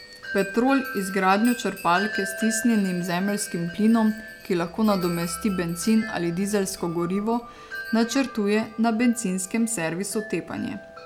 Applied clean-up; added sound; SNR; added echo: none; Wind chime; 13 dB; none.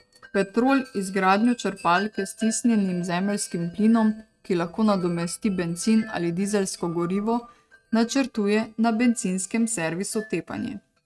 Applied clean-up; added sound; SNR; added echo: neural mask model RNNoise.